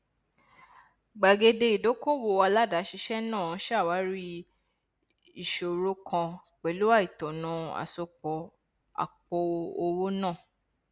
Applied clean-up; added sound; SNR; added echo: none; none; none; none.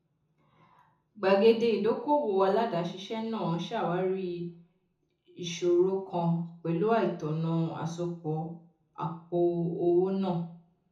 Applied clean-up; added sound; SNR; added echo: none; none; none; reverberation time 0.6 s.